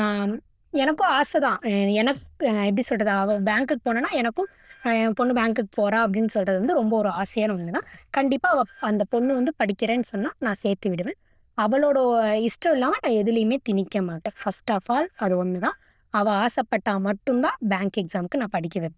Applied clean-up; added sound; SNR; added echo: neural diffusion model UNIVERSE++.